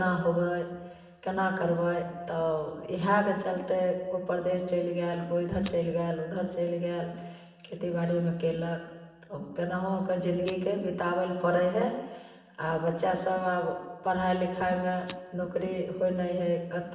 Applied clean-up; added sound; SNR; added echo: none; Rattle (instrument); 16 dB; reverberation time 1.2 s.